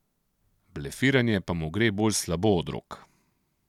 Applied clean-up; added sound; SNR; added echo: none; none; none; none.